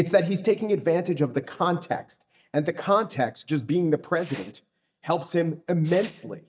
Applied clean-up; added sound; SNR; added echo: neural mask model DeepFilterNet 3.